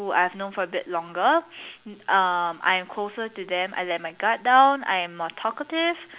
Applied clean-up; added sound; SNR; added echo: none; none; none; none.